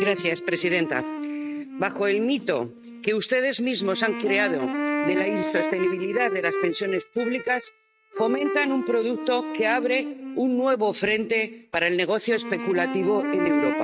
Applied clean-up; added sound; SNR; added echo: neural mask model RNNoise.